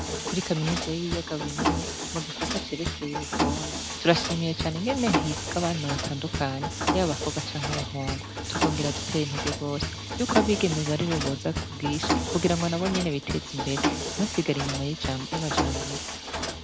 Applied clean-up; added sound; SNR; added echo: none; Mechanisms; 1 dB; none.